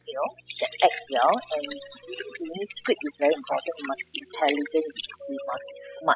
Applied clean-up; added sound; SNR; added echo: classical method spectral subtraction.